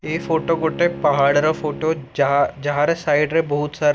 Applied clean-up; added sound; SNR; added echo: none; Bowed string instrument; 15 dB; none.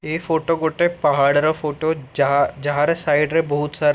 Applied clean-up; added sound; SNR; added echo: none; none; none; none.